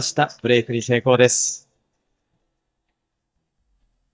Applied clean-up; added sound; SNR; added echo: neural mask model DeepFilterNet 3.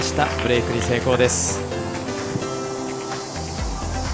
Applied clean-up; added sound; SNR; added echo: none; none; none; none.